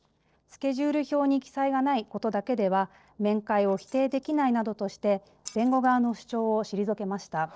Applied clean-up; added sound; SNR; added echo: neural separator model SepFormer DNS4.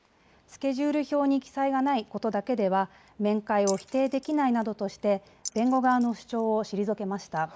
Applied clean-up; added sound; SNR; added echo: neural mask model Resemble Enhance denoiser.